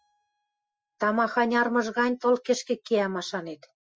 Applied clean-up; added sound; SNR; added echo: classical method Wiener filter.